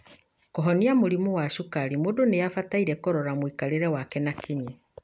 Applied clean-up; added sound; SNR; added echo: none; none; none; none.